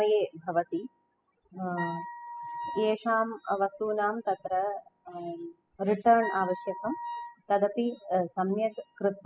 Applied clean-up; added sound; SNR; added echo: classical method spectral subtraction.